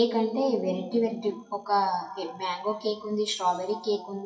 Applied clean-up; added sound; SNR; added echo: classical method WPE with log-MMSE.